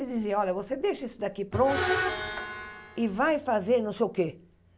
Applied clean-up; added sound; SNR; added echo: none; Screech; 4 dB; none.